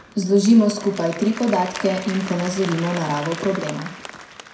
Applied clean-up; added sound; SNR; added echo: none; Applause; 14 dB; reverberation time 0.6 s.